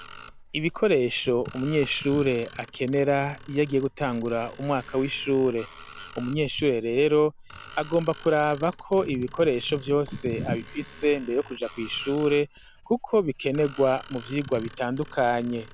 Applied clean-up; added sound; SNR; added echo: none; Screech + Writing; 19 dB; none.